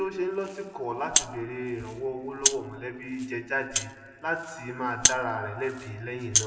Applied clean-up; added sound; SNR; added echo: none; Rattle (instrument); -1 dB; reverberation time 1.9 s.